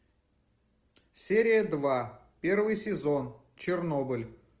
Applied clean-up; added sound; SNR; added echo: none; none; none; none.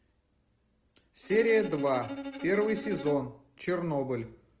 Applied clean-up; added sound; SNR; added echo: none; Bowed string instrument; 10 dB; none.